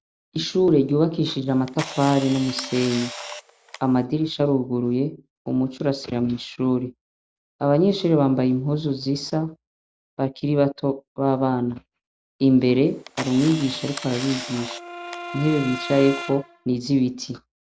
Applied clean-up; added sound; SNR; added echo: none; Camera + Brass instrument; 12 dB; none.